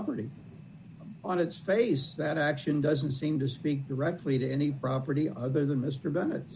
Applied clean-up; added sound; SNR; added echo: none; none; none; none.